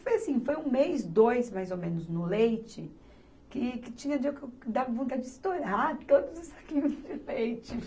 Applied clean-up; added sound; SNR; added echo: none; none; none; none.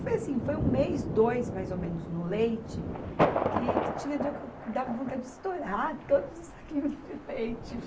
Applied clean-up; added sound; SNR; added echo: none; Thunder; 2 dB; none.